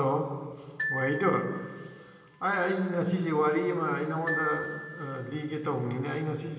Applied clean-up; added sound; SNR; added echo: none; Glockenspiel; 8 dB; reverberation time 2.4 s.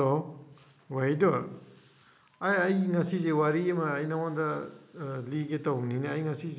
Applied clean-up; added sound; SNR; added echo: none; none; none; none.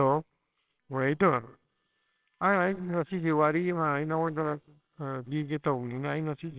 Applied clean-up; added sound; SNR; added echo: neural separator model SepFormer WHAMR!.